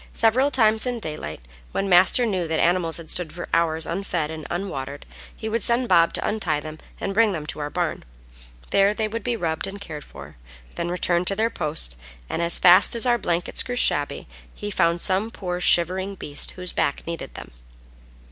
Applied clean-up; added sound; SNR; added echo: none; none; none; none.